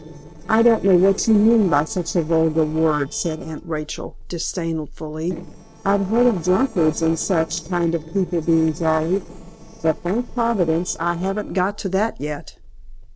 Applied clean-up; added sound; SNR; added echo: neural separator model SepFormer DNS4.